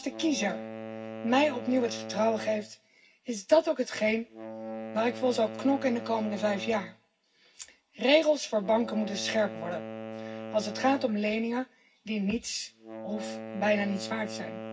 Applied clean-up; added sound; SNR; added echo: none; Wind instrument, woodwind instrument; 11 dB; reverberation time 0.4 s.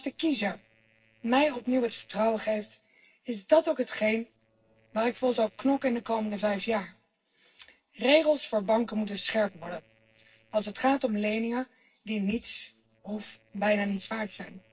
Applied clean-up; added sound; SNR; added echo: neural separator model SepFormer DNS4.